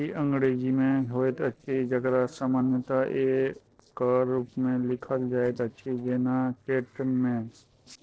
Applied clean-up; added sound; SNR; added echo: neural separator model SepFormer DNS4.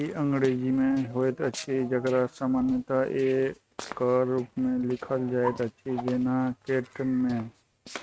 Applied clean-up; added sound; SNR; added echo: neural mask model RNNoise.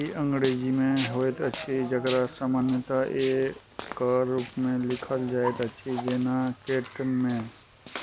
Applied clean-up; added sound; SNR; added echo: none; Walk, footsteps; 12 dB; none.